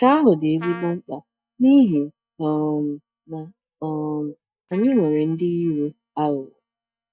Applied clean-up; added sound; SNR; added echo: neural mask model DeepFilterNet 3.